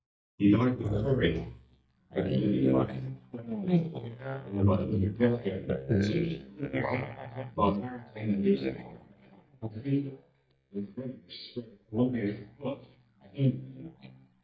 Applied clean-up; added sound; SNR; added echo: neural mask model DeepFilterNet 3.